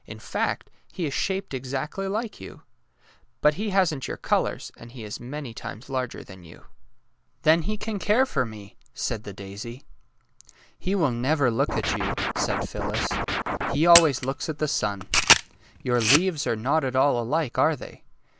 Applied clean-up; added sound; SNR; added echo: none; Scratching (performance technique) + Camera; 0 dB; none.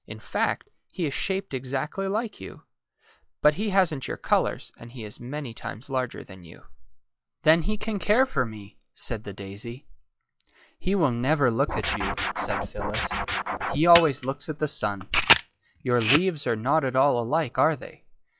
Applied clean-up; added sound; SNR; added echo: classical method log-MMSE.